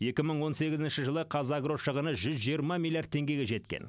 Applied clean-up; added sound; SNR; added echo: none; none; none; none.